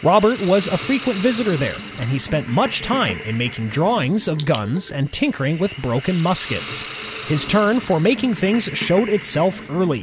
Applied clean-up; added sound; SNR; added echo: none; Hiss; 13 dB; none.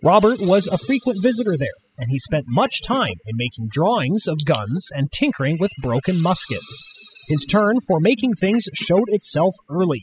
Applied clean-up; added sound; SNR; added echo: classical method spectral subtraction.